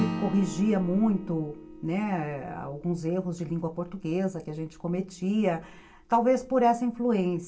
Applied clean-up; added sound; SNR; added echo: none; Acoustic guitar / Strum; 14 dB; reverberation time 0.2 s.